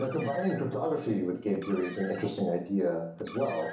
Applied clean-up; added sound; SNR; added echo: none; Car; 17 dB; reverberation time 0.8 s.